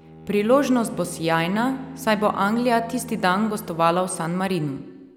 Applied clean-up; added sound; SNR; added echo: none; Bowed string instrument; 18 dB; none.